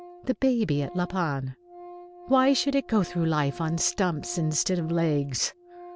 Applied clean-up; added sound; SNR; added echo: none; Organ; 19 dB; none.